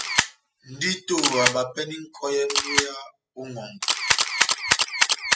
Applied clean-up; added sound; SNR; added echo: classical method spectral subtraction.